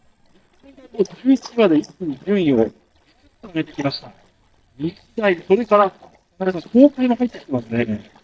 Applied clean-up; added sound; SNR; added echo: neural mask model DeepFilterNet 3.